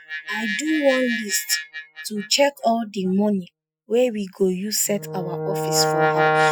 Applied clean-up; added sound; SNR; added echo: classical method Wiener filter.